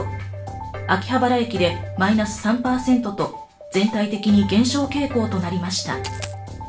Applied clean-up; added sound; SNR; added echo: none; Coin (dropping); 15 dB; reverberation time 0.3 s.